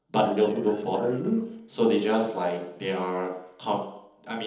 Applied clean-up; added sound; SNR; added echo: neural separator model SepFormer DNS4.